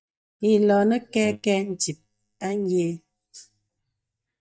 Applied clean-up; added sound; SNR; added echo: neural mask model DeepFilterNet 3.